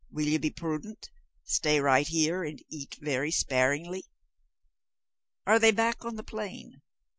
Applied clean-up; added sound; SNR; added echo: none; none; none; none.